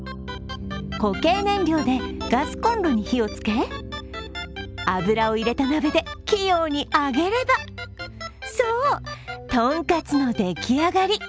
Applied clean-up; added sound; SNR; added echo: none; Piano; 13 dB; none.